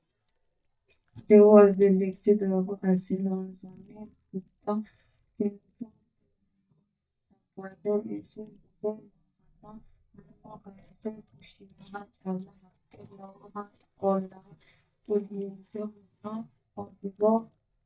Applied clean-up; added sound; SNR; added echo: neural mask model DeepFilterNet 3.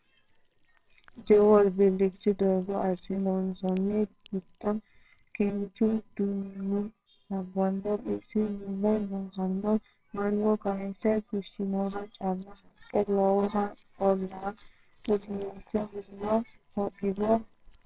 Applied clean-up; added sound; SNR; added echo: neural separator model SepFormer WHAMR!.